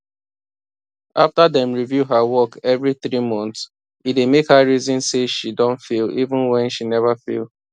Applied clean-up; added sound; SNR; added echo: none; none; none; none.